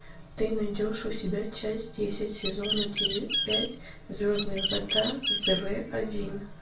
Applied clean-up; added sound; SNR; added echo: none; Bird; 0 dB; reverberation time 0.3 s.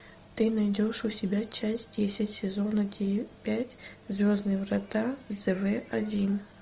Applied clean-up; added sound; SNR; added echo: none; none; none; none.